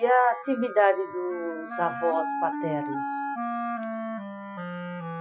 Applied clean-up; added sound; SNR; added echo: classical method Wiener filter.